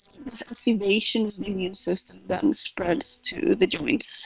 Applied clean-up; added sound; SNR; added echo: neural separator model SepFormer WHAM!.